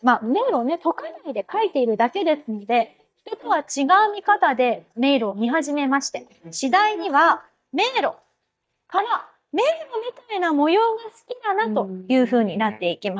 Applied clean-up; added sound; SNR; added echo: neural mask model DeepFilterNet 3.